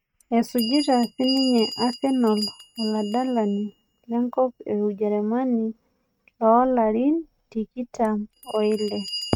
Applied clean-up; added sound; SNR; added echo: neural mask model RNNoise.